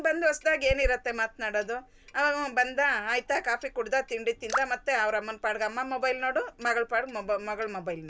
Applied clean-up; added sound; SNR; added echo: none; Clock; 16 dB; none.